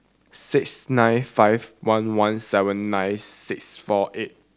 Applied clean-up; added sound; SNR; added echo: none; none; none; none.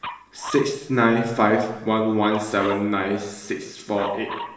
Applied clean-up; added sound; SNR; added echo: none; Dog; 14 dB; reverberation time 1.0 s.